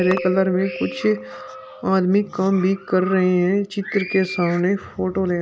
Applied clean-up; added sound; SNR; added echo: none; Keyboard (musical); 16 dB; none.